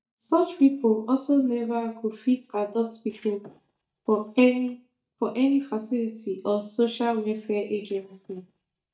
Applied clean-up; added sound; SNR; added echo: neural mask model DeepFilterNet 3.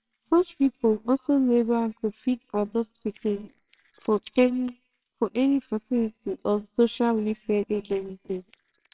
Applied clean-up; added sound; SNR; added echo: neural separator model SepFormer WHAMR!.